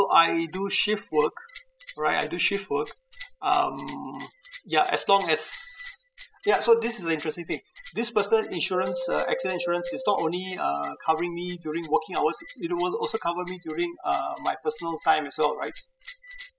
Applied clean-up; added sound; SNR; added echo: classical method spectral subtraction.